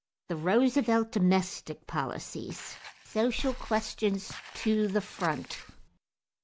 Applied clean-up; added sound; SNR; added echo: none; Walk, footsteps; 18 dB; none.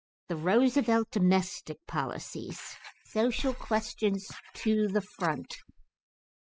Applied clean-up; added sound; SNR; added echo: classical method spectral subtraction.